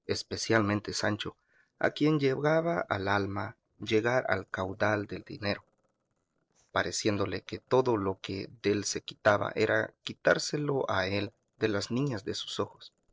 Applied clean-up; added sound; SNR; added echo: neural separator model SepFormer DNS4.